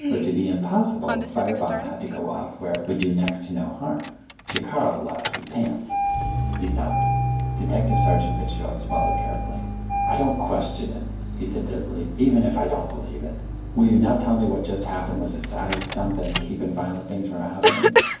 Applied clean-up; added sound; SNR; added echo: none; Engine starting; 1 dB; reverberation time 0.9 s.